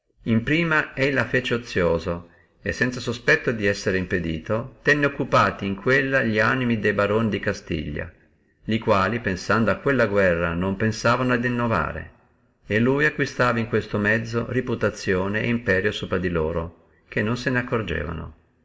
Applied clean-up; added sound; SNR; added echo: none; none; none; reverberation time 0.7 s.